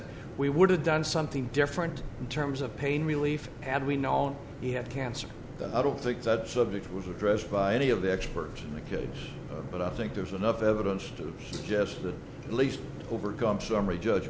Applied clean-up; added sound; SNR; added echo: none; none; none; none.